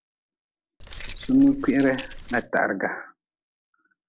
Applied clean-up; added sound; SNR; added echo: none; Keys jangling; 12 dB; none.